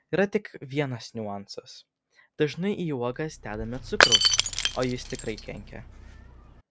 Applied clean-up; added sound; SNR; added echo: none; Shatter / Crushing; -4 dB; none.